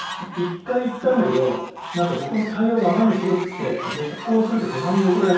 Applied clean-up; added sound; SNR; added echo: none; Fowl; 13 dB; reverberation time 0.7 s.